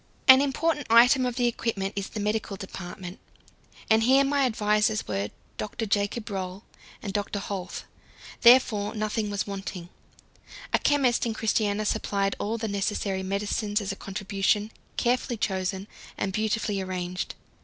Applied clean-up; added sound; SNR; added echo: none; none; none; none.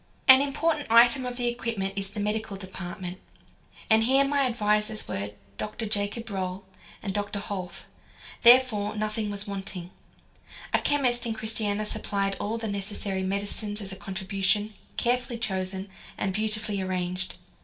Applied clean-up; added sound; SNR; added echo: none; none; none; reverberation time 0.5 s.